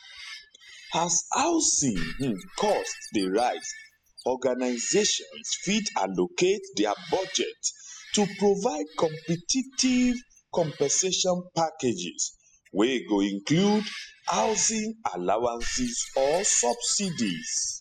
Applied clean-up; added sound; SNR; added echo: classical method spectral subtraction.